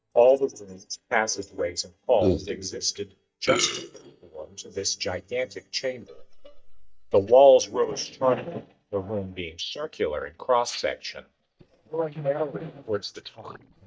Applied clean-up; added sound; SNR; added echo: neural mask model DeepFilterNet 3.